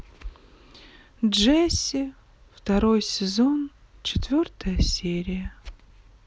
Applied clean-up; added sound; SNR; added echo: none; none; none; none.